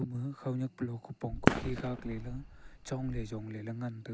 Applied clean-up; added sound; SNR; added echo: none; Fireworks; -3 dB; none.